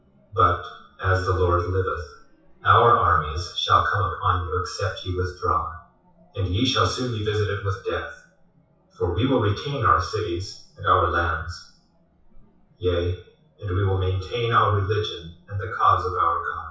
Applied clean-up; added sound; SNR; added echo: classical method WPE with log-MMSE.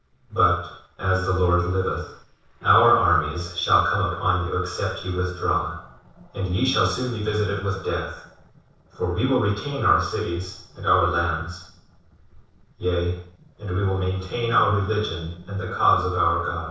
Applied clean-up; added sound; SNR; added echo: neural separator model SepFormer DNS4.